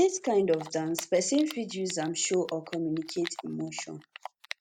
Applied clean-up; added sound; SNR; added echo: neural mask model RNNoise.